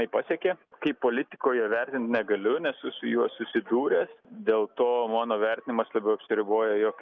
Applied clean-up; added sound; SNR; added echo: none; none; none; none.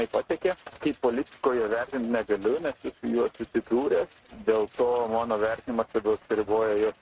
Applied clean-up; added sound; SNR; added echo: neural mask model RNNoise.